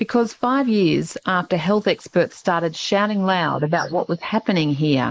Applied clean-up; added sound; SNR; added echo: neural mask model Resemble Enhance denoiser.